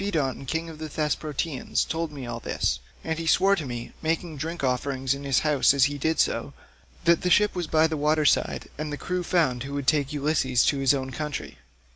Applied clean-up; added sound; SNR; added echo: none; none; none; none.